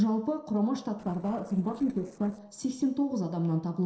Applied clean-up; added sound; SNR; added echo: neural separator model SepFormer DNS4.